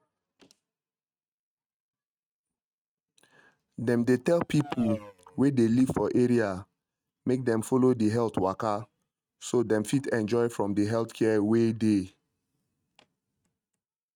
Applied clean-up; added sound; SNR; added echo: neural mask model RNNoise.